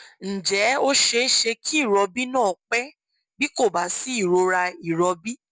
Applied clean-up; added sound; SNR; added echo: none; none; none; none.